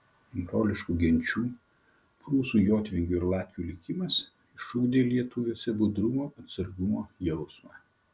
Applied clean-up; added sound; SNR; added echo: none; none; none; none.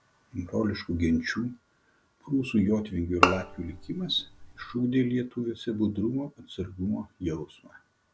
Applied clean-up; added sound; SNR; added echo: none; Bowed string instrument; 0 dB; none.